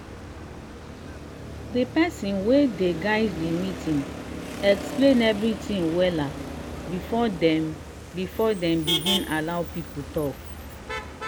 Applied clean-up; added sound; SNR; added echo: none; Motor vehicle (road); 8 dB; none.